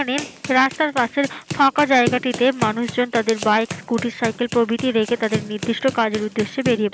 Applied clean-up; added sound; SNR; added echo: none; Run; 11 dB; none.